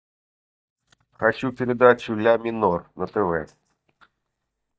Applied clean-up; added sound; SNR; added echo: neural mask model DeepFilterNet 3.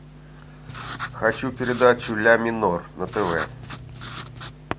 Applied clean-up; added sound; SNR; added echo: none; Writing; 11 dB; none.